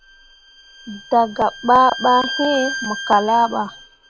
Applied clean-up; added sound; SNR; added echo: none; Bowed string instrument; 11 dB; none.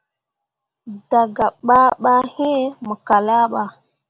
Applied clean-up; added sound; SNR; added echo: none; none; none; none.